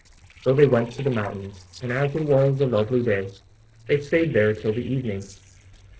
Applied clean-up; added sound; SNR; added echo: neural separator model SepFormer DNS4.